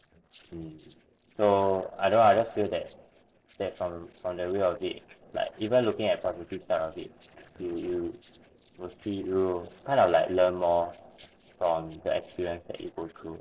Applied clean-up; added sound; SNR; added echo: neural separator model SepFormer DNS4.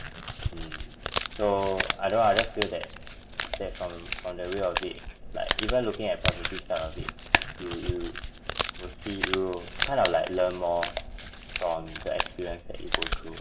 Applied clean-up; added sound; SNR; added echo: none; Crumpling, crinkling; 1 dB; reverberation time 1.1 s.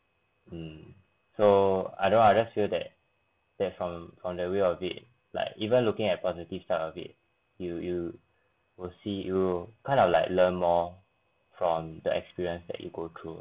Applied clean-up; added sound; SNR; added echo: none; none; none; none.